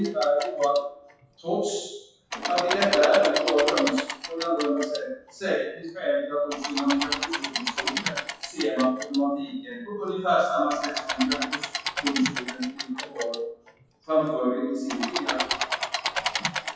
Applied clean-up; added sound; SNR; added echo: classical method WPE with log-MMSE.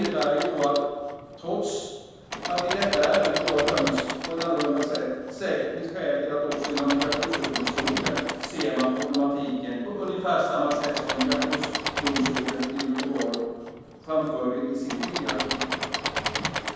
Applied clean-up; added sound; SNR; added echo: none; Engine / Mechanisms; 5 dB; reverberation time 1.2 s.